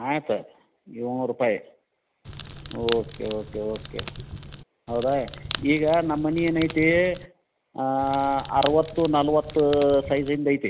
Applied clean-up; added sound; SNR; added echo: none; Crackle; 12 dB; none.